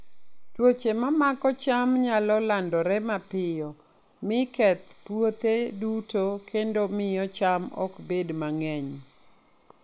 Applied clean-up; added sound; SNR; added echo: none; none; none; none.